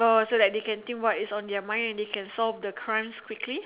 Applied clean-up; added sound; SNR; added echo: none; none; none; none.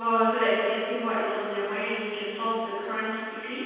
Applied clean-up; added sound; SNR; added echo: none; none; none; reverberation time 2.1 s.